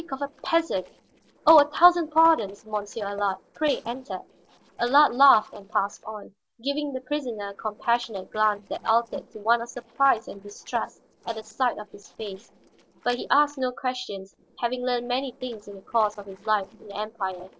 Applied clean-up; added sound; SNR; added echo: neural separator model SepFormer DNS4.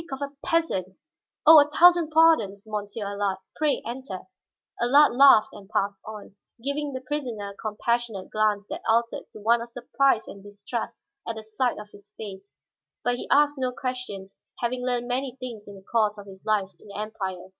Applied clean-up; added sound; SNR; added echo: none; none; none; none.